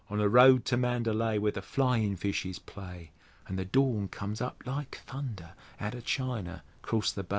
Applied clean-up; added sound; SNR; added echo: none; none; none; none.